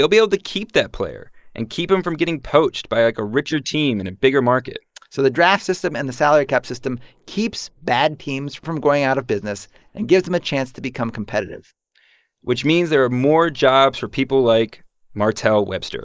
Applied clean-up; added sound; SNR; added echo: neural mask model Resemble Enhance denoiser.